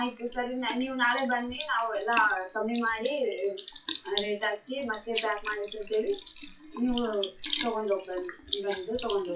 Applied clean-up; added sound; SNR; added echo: classical method WPE with log-MMSE.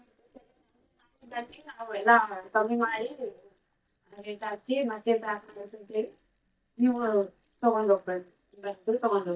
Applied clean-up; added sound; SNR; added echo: neural mask model DeepFilterNet 3.